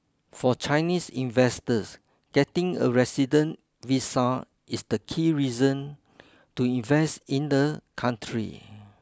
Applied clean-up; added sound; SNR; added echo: none; none; none; none.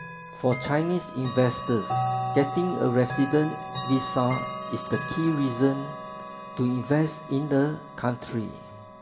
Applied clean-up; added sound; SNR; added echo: none; Chime / Clock; 7 dB; reverberation time 2.3 s.